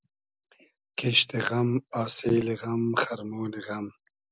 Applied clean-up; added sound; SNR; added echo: none; none; none; none.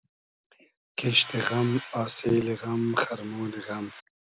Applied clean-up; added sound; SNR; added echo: none; Tools; 15 dB; none.